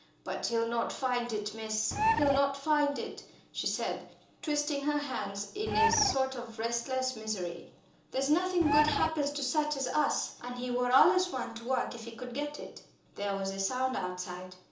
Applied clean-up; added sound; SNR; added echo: none; Bird; -3 dB; reverberation time 0.6 s.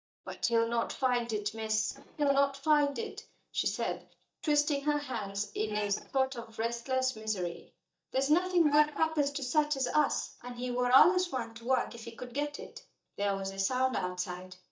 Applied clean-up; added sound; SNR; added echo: neural mask model DeepFilterNet 3.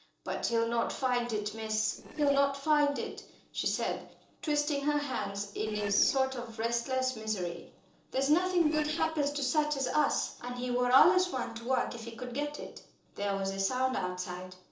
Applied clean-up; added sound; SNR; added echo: neural separator model SepFormer DNS4.